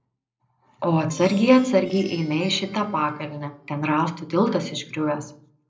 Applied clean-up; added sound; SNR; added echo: neural separator model SepFormer DNS4.